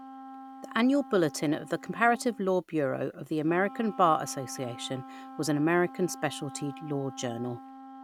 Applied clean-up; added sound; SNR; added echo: none; Wind instrument, woodwind instrument; 16 dB; none.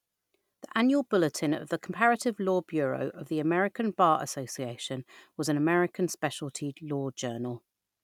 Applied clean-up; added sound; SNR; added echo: none; none; none; none.